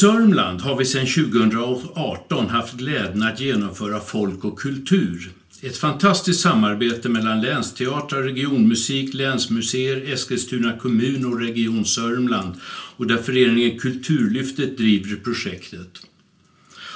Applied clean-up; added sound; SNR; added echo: none; none; none; reverberation time 0.3 s.